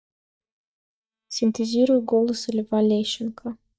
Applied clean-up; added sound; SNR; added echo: neural mask model DeepFilterNet 3.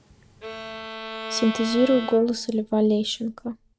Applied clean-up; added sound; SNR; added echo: none; Bowed string instrument; 12 dB; none.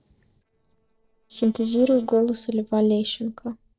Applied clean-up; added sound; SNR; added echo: neural separator model SepFormer DNS4.